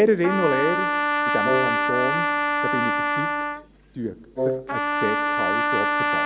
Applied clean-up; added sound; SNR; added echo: none; Trumpet + Wind instrument, woodwind instrument; -4 dB; none.